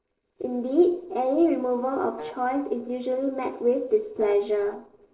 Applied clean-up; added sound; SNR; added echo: neural separator model SepFormer DNS4.